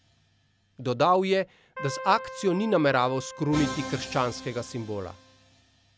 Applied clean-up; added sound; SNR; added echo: none; Keyboard (musical) + Musical instrument; 13 dB; none.